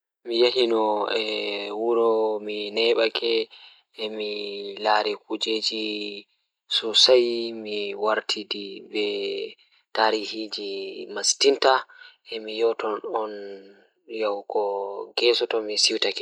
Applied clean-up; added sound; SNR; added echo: none; none; none; none.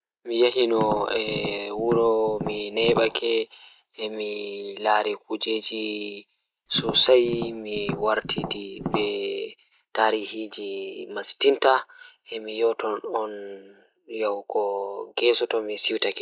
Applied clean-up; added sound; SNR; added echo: none; Tap; 9 dB; none.